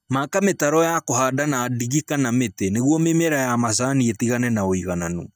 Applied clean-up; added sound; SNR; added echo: neural mask model DeepFilterNet 3.